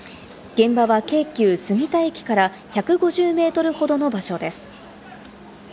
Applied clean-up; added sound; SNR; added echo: none; none; none; none.